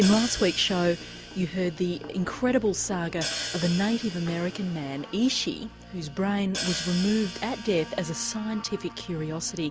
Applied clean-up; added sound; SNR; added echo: none; Hi-hat; 11 dB; none.